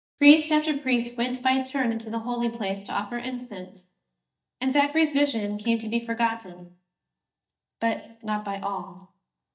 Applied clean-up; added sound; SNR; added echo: neural mask model DeepFilterNet 3.